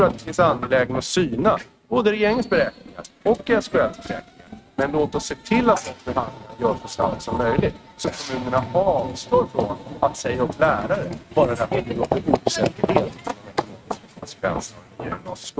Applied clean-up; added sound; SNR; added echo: neural mask model RNNoise.